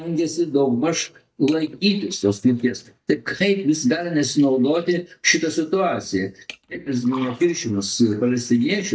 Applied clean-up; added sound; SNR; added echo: neural mask model DeepFilterNet 3.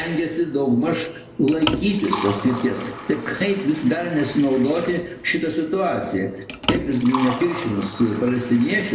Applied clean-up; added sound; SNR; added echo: none; Liquid; 11 dB; reverberation time 1.1 s.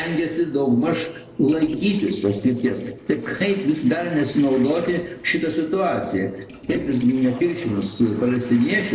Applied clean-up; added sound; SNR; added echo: neural separator model SepFormer DNS4.